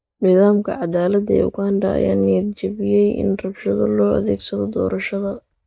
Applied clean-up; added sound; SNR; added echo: neural mask model Resemble Enhance denoiser.